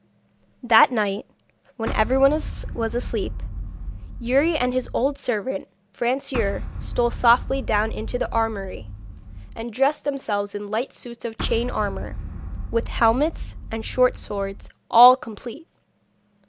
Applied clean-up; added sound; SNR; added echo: none; Boom; 7 dB; none.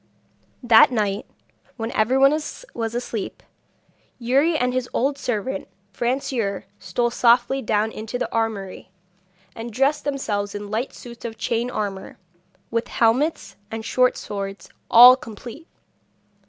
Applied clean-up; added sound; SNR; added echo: none; none; none; none.